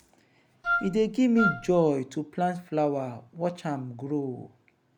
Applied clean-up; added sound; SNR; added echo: none; Wind instrument, woodwind instrument; 3 dB; none.